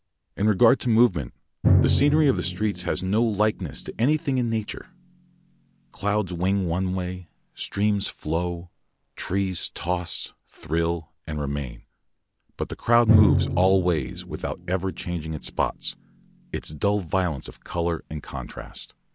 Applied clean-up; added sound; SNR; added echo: none; Drum; 6 dB; none.